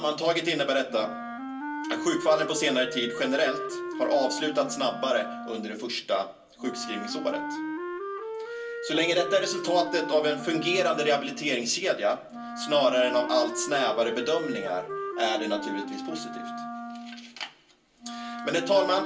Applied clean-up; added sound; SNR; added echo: none; Wind instrument, woodwind instrument; 8 dB; reverberation time 0.3 s.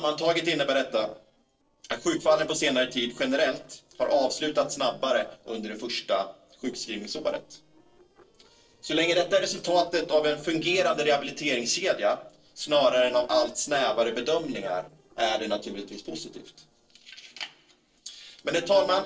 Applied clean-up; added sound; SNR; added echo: neural separator model SepFormer DNS4.